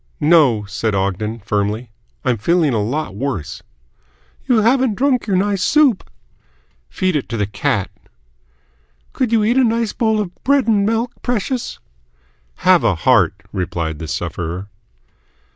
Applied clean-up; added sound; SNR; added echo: none; none; none; none.